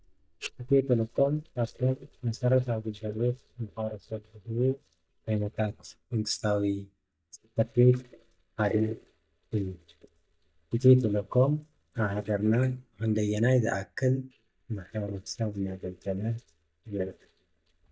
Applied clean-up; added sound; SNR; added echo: neural mask model DeepFilterNet 3.